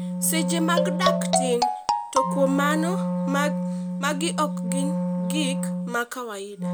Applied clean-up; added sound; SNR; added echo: none; Wind instrument, woodwind instrument + Marimba, xylophone; -2 dB; none.